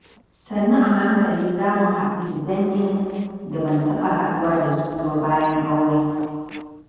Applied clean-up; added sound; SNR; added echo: neural separator model SepFormer DNS4.